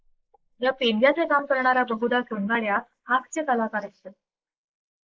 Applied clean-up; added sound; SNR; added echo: neural mask model Resemble Enhance denoiser.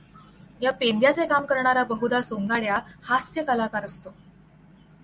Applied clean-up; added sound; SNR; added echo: none; none; none; none.